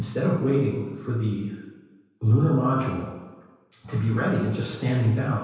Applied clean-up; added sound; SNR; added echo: none; none; none; reverberation time 1.2 s.